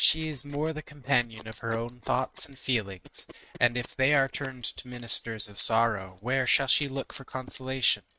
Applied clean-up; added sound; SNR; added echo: neural mask model RNNoise.